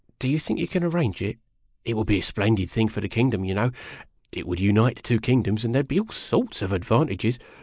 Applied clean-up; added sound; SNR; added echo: neural mask model Resemble Enhance denoiser.